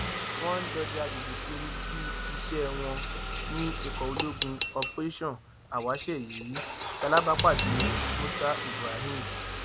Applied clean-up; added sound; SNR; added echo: none; Engine starting / Car + Cutlery, silverware / Dishes, pots, and pans; 1 dB; none.